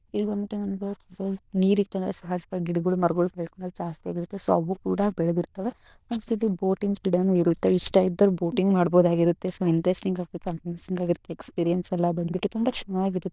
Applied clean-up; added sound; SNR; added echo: neural diffusion model UNIVERSE++.